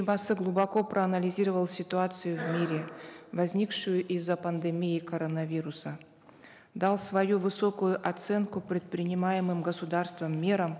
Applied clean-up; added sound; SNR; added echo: none; none; none; none.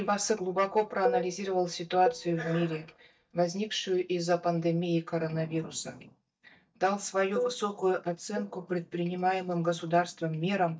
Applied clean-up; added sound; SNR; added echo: neural mask model DeepFilterNet 3.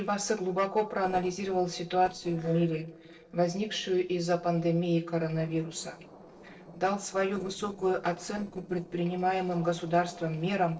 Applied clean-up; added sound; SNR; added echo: neural separator model SepFormer DNS4.